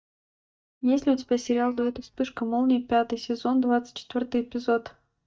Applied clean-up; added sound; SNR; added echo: neural mask model DeepFilterNet 3.